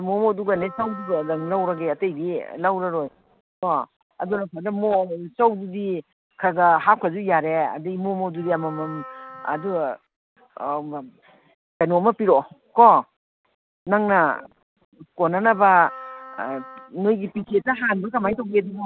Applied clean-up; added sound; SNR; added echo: none; Wind instrument, woodwind instrument; 17 dB; none.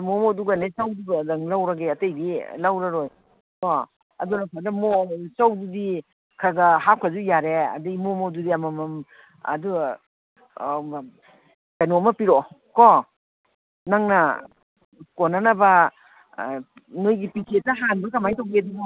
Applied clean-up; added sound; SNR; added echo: none; none; none; none.